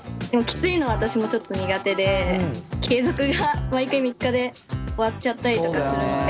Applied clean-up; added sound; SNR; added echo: none; none; none; none.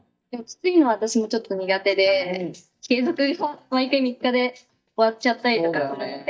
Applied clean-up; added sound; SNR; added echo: neural mask model DeepFilterNet 3.